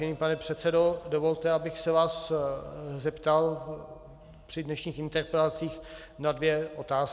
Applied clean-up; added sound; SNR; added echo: none; none; none; none.